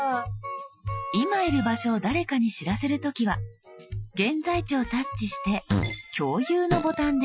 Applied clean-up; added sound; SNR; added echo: classical method Wiener filter.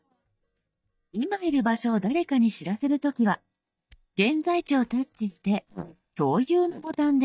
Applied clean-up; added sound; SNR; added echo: neural mask model DeepFilterNet 3.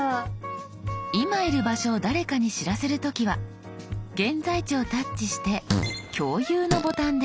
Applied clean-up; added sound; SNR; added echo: none; Fart; 4 dB; none.